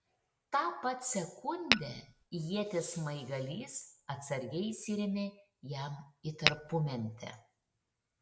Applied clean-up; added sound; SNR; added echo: none; Tap / Glass; -4 dB; none.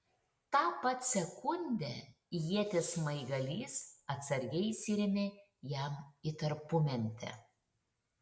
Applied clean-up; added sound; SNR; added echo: none; none; none; none.